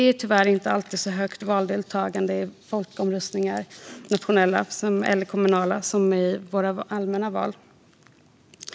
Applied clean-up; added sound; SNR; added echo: none; none; none; none.